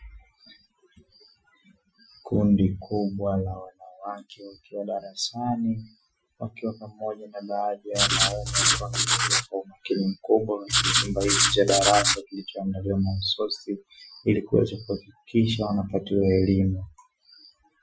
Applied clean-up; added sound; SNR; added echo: classical method Wiener filter.